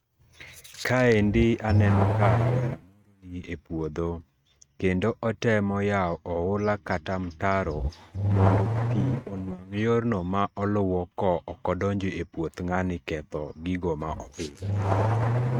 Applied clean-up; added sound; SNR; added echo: neural mask model RNNoise.